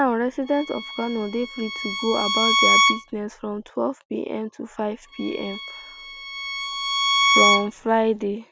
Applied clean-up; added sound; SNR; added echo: none; Bowed string instrument; -2 dB; none.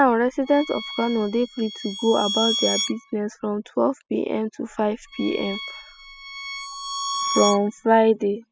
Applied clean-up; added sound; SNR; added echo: classical method spectral subtraction.